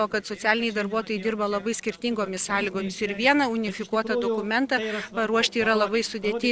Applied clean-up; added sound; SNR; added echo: neural separator model SepFormer DNS4.